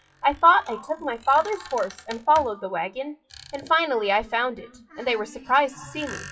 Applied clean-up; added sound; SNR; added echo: classical method WPE with log-MMSE.